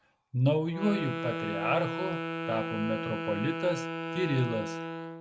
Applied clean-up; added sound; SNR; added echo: none; Wind instrument, woodwind instrument; 4 dB; none.